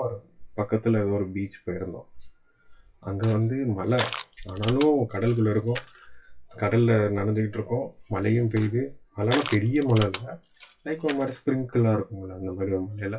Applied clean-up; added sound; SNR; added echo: classical method WPE with log-MMSE.